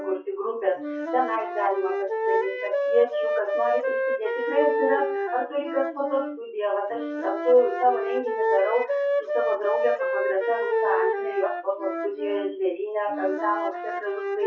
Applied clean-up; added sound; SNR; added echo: classical method WPE with log-MMSE.